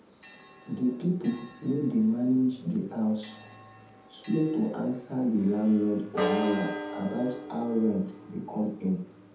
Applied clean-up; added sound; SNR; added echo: none; Church bell; 11 dB; reverberation time 0.6 s.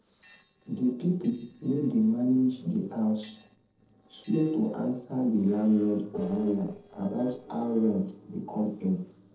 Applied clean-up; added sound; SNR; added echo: neural separator model SepFormer DNS4.